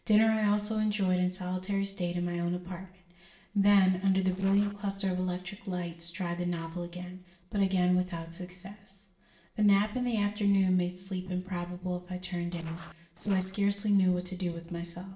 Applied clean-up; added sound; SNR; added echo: neural separator model SepFormer DNS4.